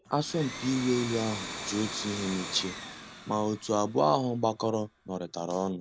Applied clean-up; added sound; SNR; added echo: none; Domestic sounds, home sounds; 11 dB; none.